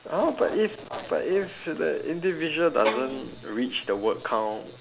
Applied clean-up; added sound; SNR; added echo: none; Bowed string instrument; 8 dB; none.